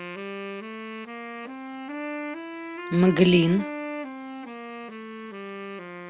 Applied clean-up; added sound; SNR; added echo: none; Wind instrument, woodwind instrument; 8 dB; none.